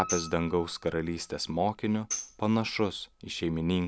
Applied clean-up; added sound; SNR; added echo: none; Piano + Tambourine; 13 dB; none.